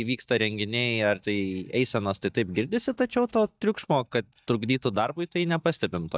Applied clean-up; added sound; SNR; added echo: neural mask model DeepFilterNet 3.